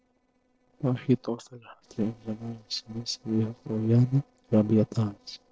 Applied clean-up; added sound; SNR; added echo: neural separator model SepFormer DNS4.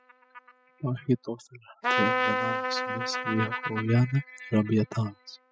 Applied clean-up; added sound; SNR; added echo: classical method spectral subtraction.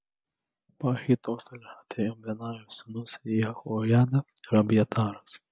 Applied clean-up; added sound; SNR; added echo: none; none; none; none.